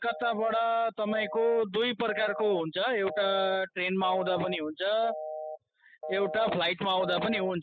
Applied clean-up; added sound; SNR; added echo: classical method spectral subtraction.